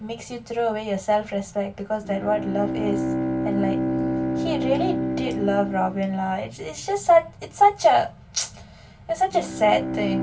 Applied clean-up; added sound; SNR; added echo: none; Bowed string instrument; 5 dB; reverberation time 0.2 s.